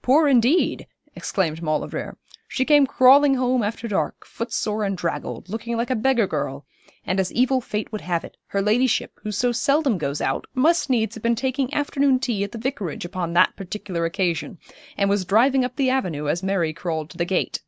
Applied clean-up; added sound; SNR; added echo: none; none; none; none.